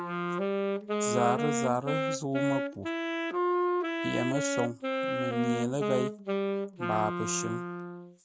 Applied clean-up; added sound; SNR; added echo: none; Wind instrument, woodwind instrument; -2 dB; none.